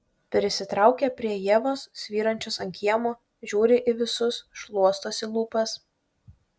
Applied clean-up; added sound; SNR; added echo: none; none; none; none.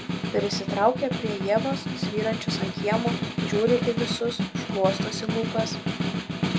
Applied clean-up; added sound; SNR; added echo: none; Snare drum; 1 dB; none.